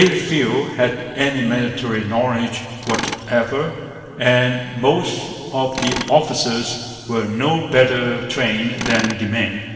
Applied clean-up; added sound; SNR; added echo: none; Tools; 13 dB; reverberation time 2.2 s.